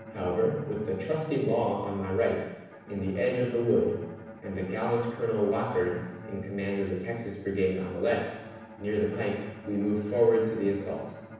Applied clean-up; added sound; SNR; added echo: none; Bowed string instrument; 17 dB; reverberation time 1.1 s.